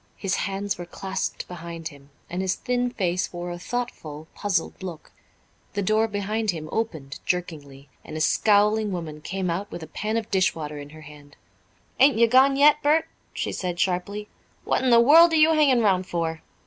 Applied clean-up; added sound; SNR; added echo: none; none; none; none.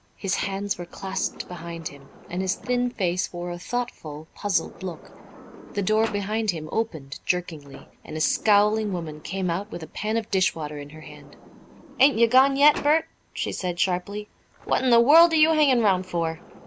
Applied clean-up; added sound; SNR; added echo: none; Sliding door; 20 dB; none.